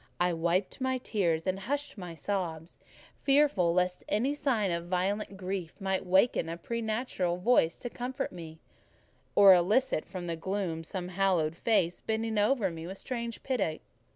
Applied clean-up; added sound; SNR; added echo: none; none; none; none.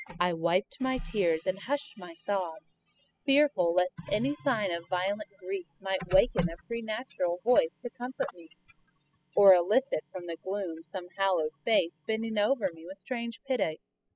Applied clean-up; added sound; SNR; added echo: classical method spectral subtraction.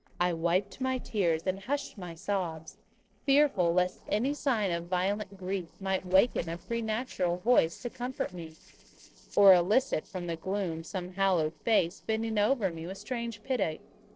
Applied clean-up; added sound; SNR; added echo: neural separator model SepFormer DNS4.